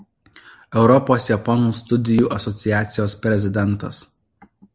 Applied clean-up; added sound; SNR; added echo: none; none; none; none.